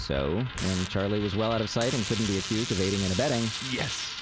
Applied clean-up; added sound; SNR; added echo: none; Packing tape, duct tape + Coin (dropping); 7 dB; none.